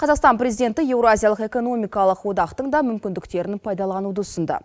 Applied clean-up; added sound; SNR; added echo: none; none; none; none.